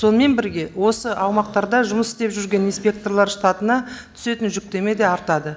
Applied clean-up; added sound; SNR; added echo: none; none; none; none.